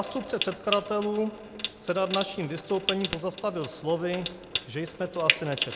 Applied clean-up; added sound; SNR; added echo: none; Trickle, dribble / Sink (filling or washing) / Water tap, faucet; 3 dB; none.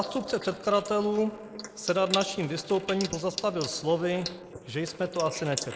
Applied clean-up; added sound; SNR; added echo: neural mask model Resemble Enhance denoiser.